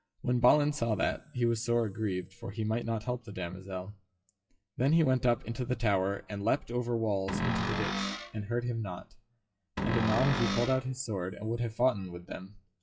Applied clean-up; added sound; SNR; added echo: classical method WPE with log-MMSE.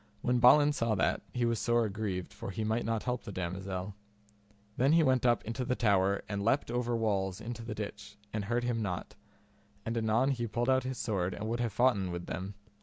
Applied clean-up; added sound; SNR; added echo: none; none; none; none.